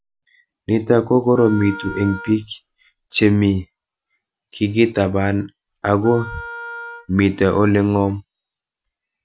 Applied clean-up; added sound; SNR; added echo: none; Wind instrument, woodwind instrument; 16 dB; none.